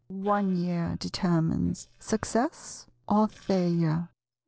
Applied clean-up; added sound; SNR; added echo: neural separator model SepFormer DNS4.